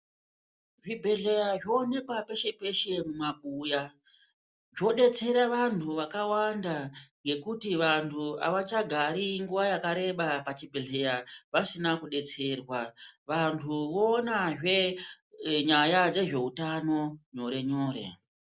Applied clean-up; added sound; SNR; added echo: none; none; none; none.